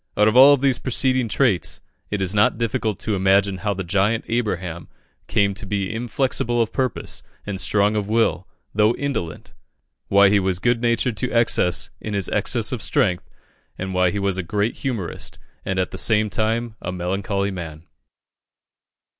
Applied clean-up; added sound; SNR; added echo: none; none; none; none.